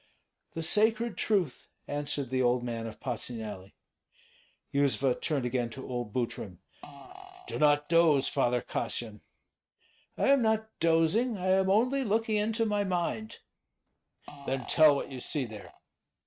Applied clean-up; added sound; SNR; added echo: neural mask model RNNoise.